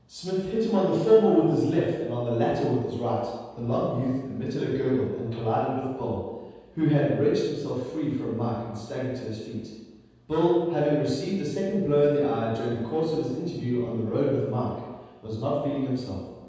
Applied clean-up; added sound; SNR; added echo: none; none; none; reverberation time 1.2 s.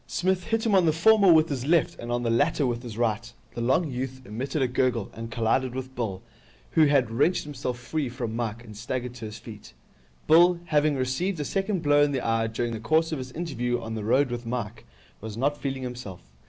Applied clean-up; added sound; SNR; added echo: none; none; none; none.